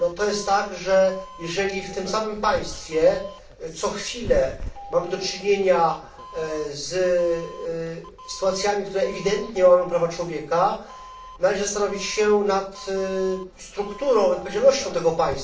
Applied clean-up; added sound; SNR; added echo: none; Doorbell; 17 dB; reverberation time 0.3 s.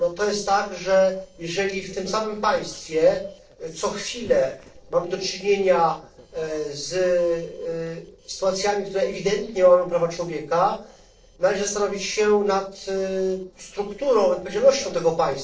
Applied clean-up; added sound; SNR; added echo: neural separator model SepFormer DNS4.